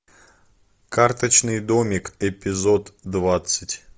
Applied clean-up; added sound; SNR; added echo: none; none; none; none.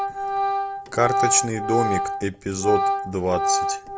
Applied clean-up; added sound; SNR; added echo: none; Organ; 0 dB; none.